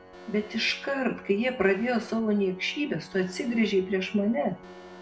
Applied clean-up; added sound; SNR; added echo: none; Alarm + Organ; 19 dB; none.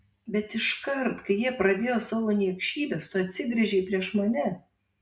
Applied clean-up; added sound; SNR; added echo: none; none; none; none.